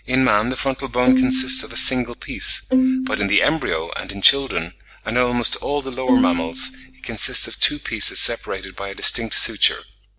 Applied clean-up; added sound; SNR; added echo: none; Bowed string instrument; -2 dB; none.